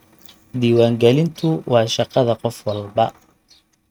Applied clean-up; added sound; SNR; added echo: neural mask model RNNoise.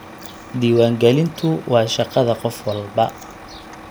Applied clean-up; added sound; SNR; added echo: none; Truck; 18 dB; none.